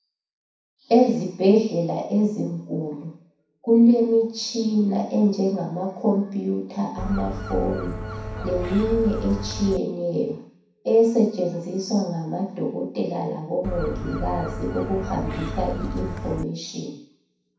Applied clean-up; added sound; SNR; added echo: none; Gull, seagull; 6 dB; reverberation time 0.6 s.